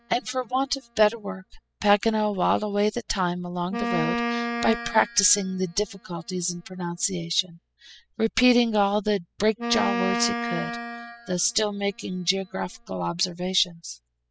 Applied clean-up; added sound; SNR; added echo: classical method spectral subtraction.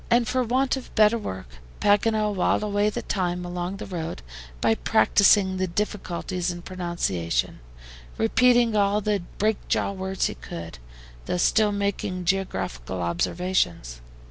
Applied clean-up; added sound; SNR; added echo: none; none; none; none.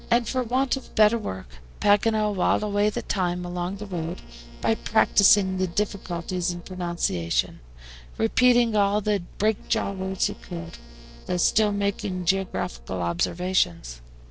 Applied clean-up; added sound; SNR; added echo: neural separator model SepFormer DNS4.